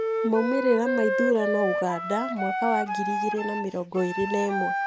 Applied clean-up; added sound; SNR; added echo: none; Wind instrument, woodwind instrument; 2 dB; none.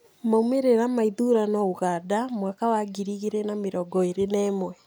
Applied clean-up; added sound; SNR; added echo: none; none; none; none.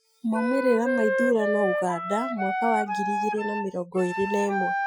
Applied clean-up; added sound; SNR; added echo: classical method Wiener filter.